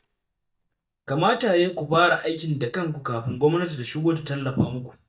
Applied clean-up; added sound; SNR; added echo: neural mask model DeepFilterNet 3.